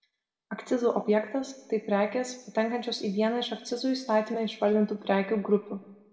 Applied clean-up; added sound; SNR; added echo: none; none; none; reverberation time 0.9 s.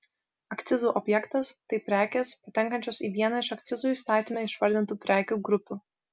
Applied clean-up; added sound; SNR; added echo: none; none; none; none.